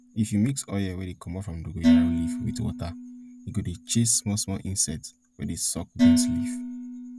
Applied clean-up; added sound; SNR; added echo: none; Dishes, pots, and pans; -2 dB; none.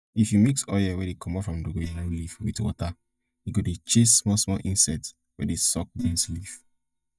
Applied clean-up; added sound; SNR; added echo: neural mask model DeepFilterNet 3.